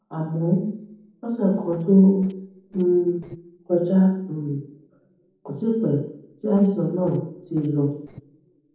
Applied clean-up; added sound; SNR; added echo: neural separator model SepFormer DNS4.